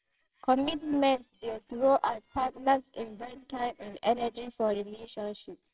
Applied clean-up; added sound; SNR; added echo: neural separator model SepFormer WHAMR!.